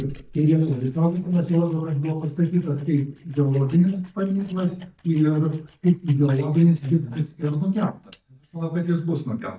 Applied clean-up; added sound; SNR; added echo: neural mask model DeepFilterNet 3.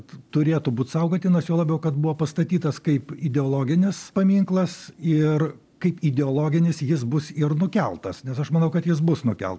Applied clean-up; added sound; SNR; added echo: none; none; none; none.